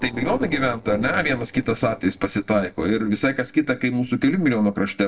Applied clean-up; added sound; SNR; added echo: neural separator model SepFormer DNS4.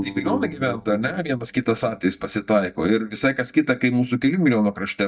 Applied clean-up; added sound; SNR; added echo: neural mask model DeepFilterNet 3.